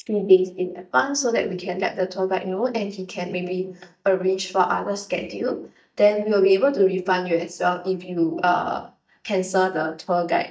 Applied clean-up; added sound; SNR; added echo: neural mask model DeepFilterNet 3.